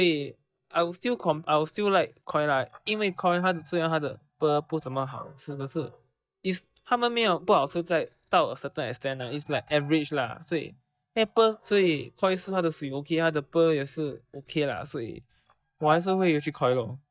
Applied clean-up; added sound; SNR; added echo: neural mask model DeepFilterNet 3.